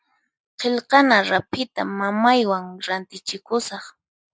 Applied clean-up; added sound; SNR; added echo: none; none; none; none.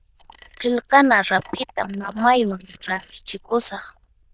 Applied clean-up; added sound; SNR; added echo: neural diffusion model UNIVERSE++.